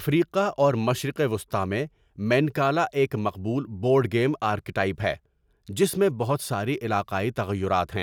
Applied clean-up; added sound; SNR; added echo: none; none; none; none.